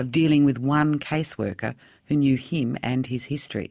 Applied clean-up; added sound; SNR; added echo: none; none; none; none.